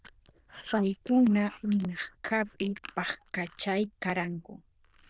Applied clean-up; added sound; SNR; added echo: neural diffusion model UNIVERSE++.